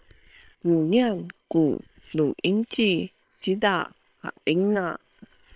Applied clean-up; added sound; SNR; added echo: neural separator model SepFormer WHAM!.